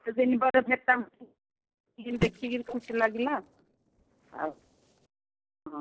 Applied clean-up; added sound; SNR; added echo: neural separator model SepFormer DNS4.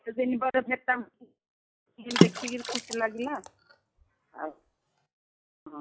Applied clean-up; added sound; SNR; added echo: classical method log-MMSE.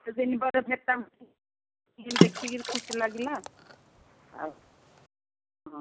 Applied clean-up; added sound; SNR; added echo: none; Water / Splash, splatter; -4 dB; none.